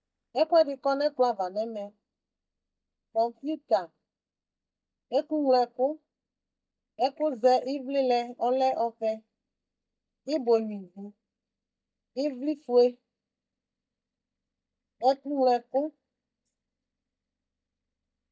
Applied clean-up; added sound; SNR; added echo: neural mask model DeepFilterNet 3.